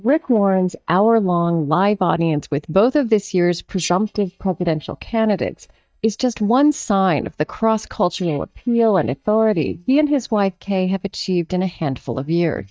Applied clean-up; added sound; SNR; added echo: neural mask model DeepFilterNet 3.